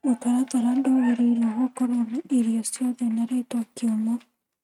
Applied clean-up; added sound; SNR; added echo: neural mask model RNNoise.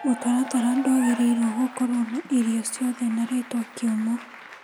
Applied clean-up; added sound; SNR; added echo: none; Applause / Cheering; 15 dB; none.